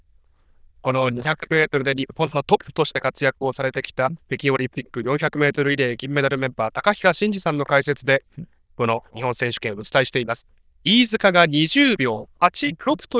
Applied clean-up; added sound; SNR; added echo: neural diffusion model UNIVERSE++.